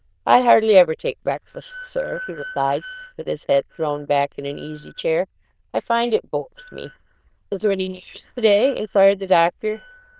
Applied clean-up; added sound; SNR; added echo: neural diffusion model UNIVERSE++.